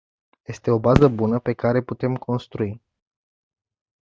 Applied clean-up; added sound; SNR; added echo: neural mask model RNNoise.